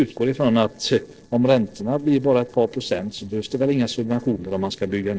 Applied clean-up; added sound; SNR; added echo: neural separator model SepFormer DNS4.